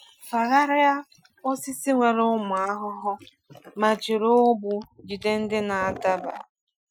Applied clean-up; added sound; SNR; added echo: classical method Wiener filter.